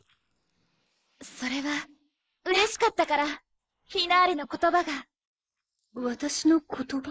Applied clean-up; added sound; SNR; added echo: neural mask model Resemble Enhance denoiser.